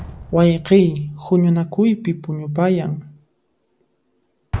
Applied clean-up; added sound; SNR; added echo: none; Explosion; 17 dB; none.